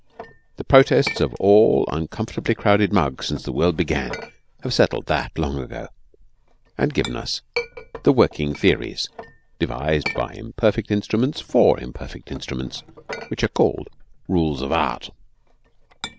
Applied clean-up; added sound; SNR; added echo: none; Chink, clink; 17 dB; none.